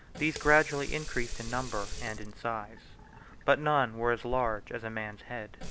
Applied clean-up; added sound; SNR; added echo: none; Sink (filling or washing) / Water tap, faucet; 17 dB; none.